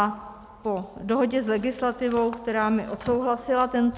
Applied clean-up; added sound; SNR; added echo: none; none; none; none.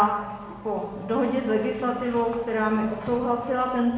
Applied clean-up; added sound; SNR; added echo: none; Race car, auto racing / Accelerating, revving, vroom; 18 dB; reverberation time 1.2 s.